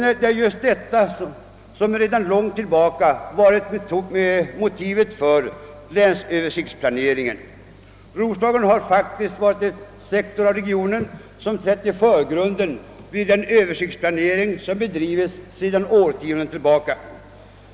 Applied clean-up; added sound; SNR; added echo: none; none; none; none.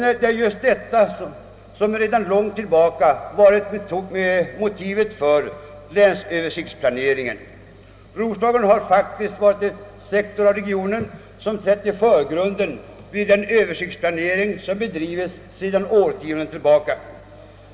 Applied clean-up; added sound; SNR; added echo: none; none; none; reverberation time 1.6 s.